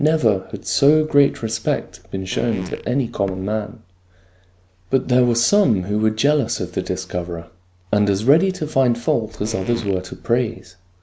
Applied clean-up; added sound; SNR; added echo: none; Fart; 17 dB; none.